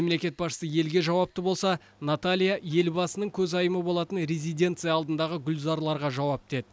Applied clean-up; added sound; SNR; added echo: none; none; none; none.